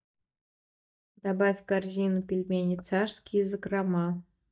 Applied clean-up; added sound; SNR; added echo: neural mask model DeepFilterNet 3.